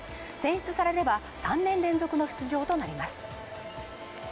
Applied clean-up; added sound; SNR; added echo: none; none; none; none.